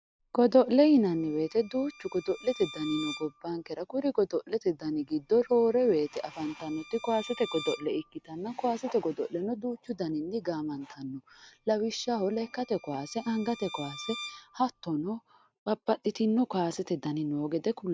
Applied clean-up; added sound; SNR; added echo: none; Bowed string instrument; 18 dB; none.